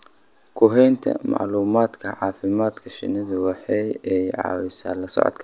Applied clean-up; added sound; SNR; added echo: none; none; none; none.